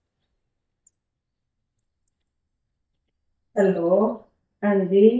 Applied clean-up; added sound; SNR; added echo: neural mask model DeepFilterNet 3.